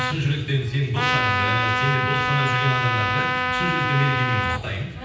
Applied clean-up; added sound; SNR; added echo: none; Trumpet; -1 dB; reverberation time 0.9 s.